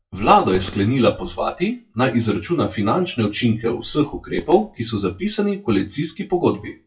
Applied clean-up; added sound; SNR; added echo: classical method WPE with log-MMSE.